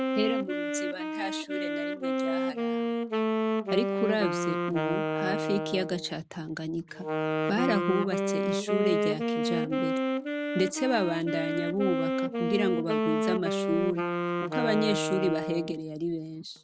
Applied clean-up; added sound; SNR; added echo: none; Wind instrument, woodwind instrument; -2 dB; none.